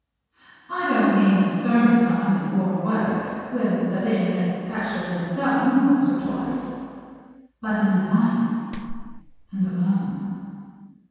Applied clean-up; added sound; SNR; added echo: none; Clapping; 13 dB; reverberation time 2.1 s.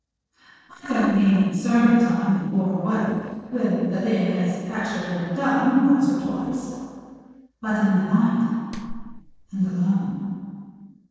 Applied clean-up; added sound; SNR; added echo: neural separator model SepFormer DNS4.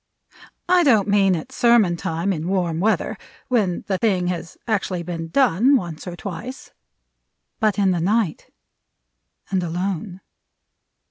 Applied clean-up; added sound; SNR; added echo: none; none; none; none.